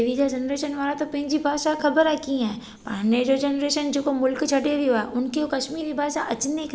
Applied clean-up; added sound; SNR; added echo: none; none; none; none.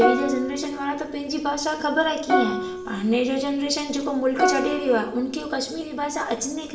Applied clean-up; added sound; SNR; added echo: none; Plucked string instrument; 4 dB; reverberation time 0.8 s.